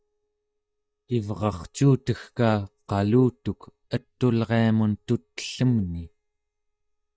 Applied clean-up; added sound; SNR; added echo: neural mask model DeepFilterNet 3.